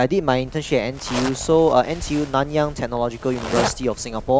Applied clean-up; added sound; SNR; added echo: none; Zipper (clothing); 11 dB; none.